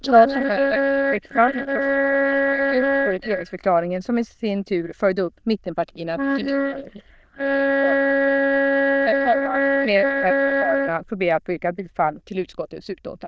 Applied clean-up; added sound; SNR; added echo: neural diffusion model UNIVERSE++.